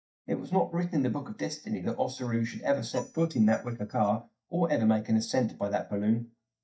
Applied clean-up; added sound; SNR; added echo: neural mask model DeepFilterNet 3.